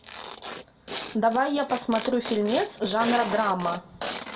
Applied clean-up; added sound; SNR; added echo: none; Tearing; 10 dB; reverberation time 0.5 s.